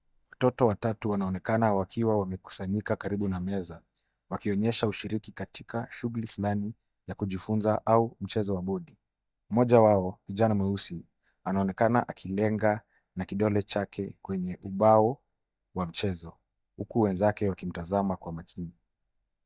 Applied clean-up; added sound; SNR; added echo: neural mask model DeepFilterNet 3.